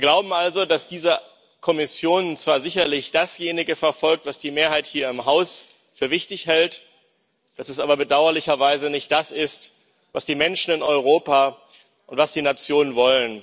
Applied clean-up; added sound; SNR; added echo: none; none; none; none.